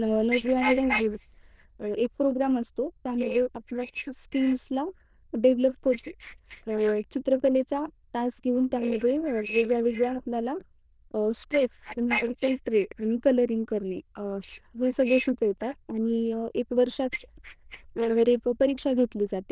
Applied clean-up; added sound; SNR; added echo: neural diffusion model UNIVERSE++.